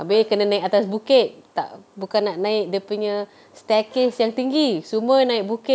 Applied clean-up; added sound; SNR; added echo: none; none; none; none.